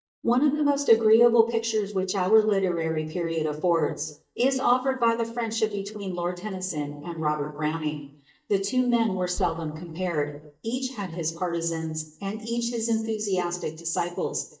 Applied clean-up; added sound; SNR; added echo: neural mask model DeepFilterNet 3.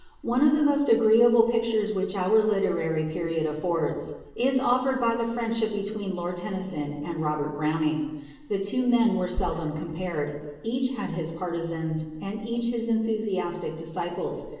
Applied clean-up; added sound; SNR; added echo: none; Burping, eructation; 9 dB; reverberation time 1.0 s.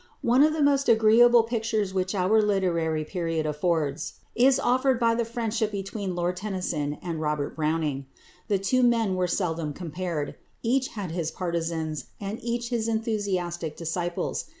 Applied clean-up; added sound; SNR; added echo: none; none; none; none.